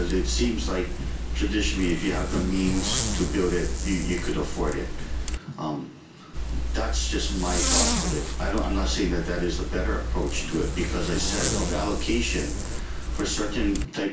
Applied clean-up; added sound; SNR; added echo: none; Zipper (clothing); -1 dB; reverberation time 0.3 s.